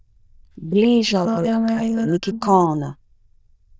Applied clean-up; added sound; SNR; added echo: neural diffusion model UNIVERSE++.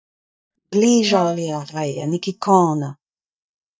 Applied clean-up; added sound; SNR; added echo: neural mask model DeepFilterNet 3.